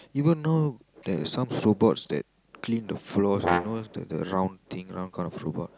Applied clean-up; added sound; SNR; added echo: none; Brass instrument; 4 dB; none.